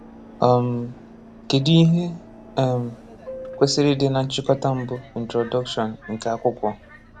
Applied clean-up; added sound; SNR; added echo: none; Subway, metro, underground; 19 dB; none.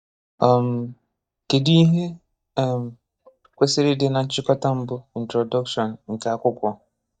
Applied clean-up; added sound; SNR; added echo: neural mask model DeepFilterNet 3.